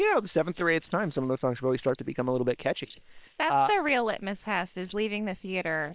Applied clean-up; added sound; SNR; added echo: neural separator model SepFormer WHAM!.